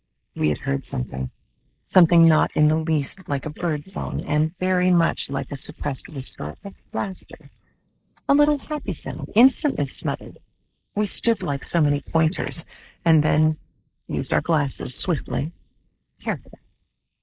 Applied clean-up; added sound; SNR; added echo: neural mask model Resemble Enhance denoiser.